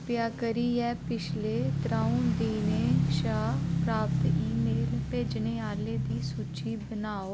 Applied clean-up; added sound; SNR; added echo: none; Motorcycle / Engine; -2 dB; none.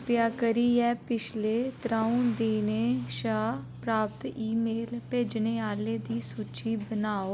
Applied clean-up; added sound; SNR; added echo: none; none; none; none.